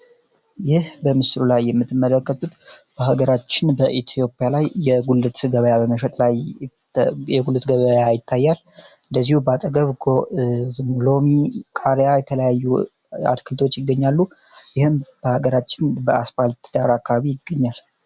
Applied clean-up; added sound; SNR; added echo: none; none; none; none.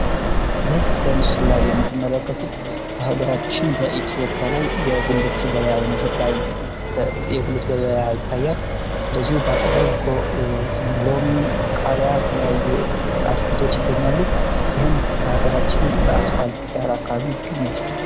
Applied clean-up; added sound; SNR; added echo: none; Accelerating, revving, vroom; -3 dB; none.